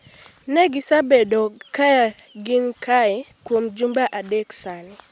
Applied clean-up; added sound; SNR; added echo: none; none; none; none.